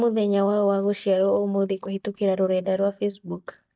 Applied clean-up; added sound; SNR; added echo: neural mask model DeepFilterNet 3.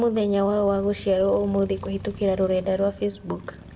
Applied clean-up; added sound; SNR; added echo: none; Motorcycle; 16 dB; reverberation time 0.6 s.